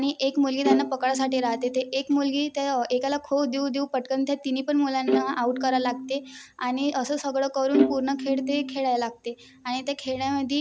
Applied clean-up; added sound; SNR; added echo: none; Bowed string instrument; 4 dB; none.